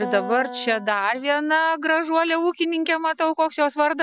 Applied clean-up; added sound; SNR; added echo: classical method Wiener filter.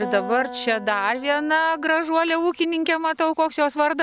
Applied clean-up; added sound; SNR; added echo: none; Acoustic guitar; 15 dB; none.